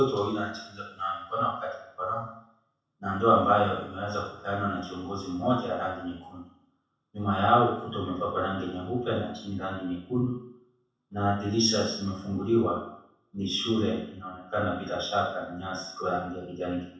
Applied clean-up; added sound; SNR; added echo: none; none; none; reverberation time 0.7 s.